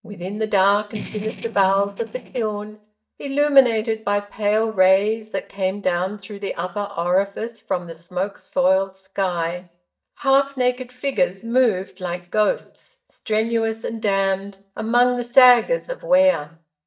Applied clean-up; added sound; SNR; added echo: neural mask model DeepFilterNet 3.